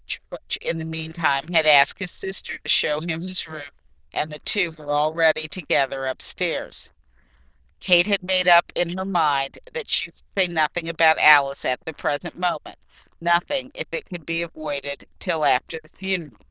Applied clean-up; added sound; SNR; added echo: neural diffusion model UNIVERSE++.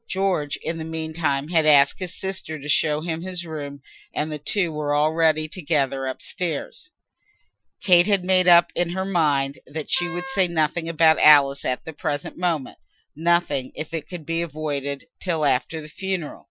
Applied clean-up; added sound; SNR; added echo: classical method Wiener filter.